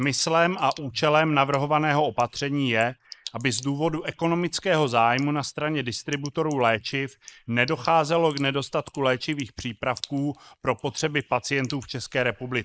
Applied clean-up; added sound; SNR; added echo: neural mask model Resemble Enhance denoiser.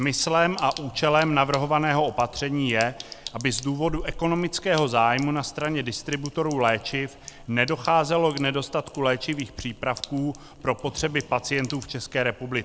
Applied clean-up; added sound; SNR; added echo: none; Breathing + Sink (filling or washing); 17 dB; none.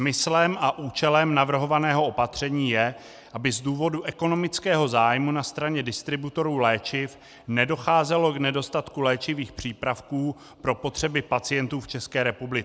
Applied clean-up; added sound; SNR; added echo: none; none; none; none.